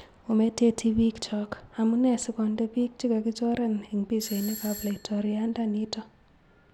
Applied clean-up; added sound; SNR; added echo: none; Doorbell; 17 dB; none.